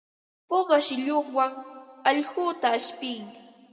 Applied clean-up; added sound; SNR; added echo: none; none; none; reverberation time 1.6 s.